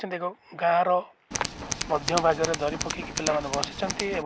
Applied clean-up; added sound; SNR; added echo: none; Tools; 5 dB; none.